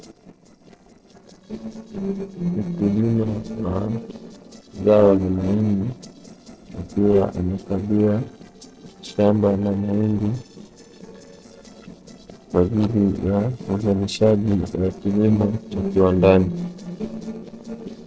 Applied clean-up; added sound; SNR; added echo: neural separator model SepFormer DNS4.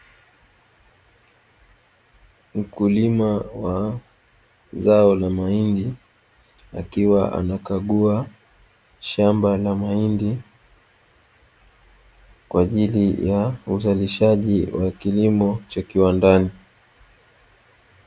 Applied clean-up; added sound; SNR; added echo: none; none; none; none.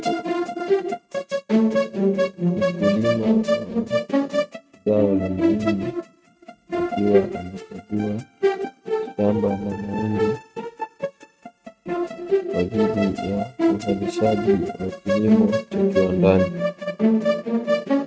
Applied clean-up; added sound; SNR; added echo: neural mask model RNNoise.